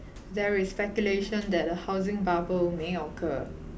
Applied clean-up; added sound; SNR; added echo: none; none; none; none.